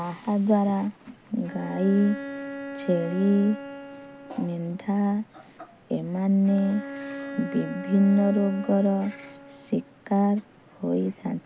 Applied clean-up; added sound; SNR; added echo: none; Bowed string instrument; 14 dB; none.